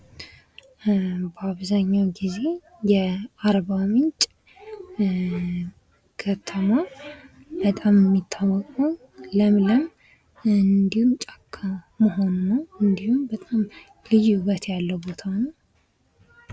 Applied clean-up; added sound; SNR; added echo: none; none; none; none.